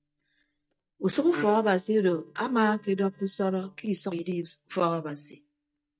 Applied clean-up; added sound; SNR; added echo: neural mask model DeepFilterNet 3.